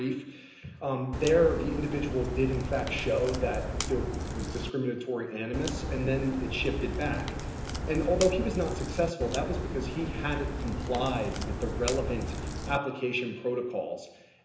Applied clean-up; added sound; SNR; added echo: none; Crack; 3 dB; reverberation time 0.9 s.